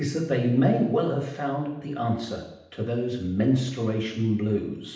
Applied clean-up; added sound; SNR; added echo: none; none; none; reverberation time 0.8 s.